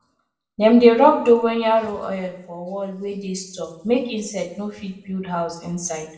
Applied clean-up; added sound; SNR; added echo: none; none; none; reverberation time 0.6 s.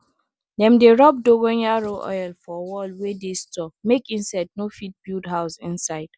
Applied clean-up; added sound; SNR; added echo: none; none; none; none.